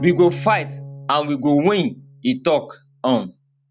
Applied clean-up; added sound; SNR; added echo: none; Bowed string instrument; 16 dB; none.